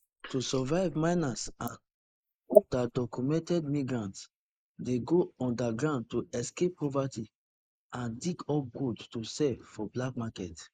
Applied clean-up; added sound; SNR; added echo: neural mask model Resemble Enhance denoiser.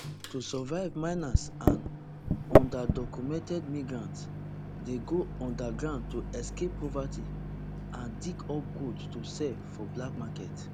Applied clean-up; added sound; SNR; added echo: none; Microwave oven; -4 dB; none.